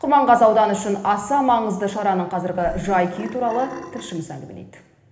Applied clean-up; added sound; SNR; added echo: none; Burping, eructation; 15 dB; reverberation time 1.1 s.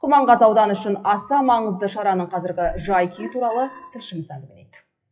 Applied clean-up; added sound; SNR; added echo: classical method WPE with log-MMSE.